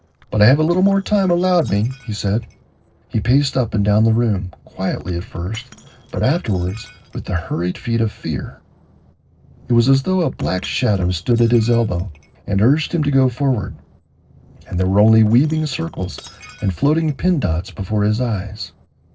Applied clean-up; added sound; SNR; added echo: neural separator model SepFormer DNS4.